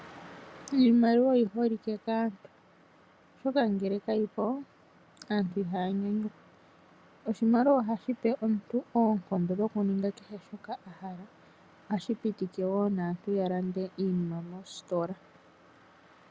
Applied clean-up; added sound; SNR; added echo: none; none; none; none.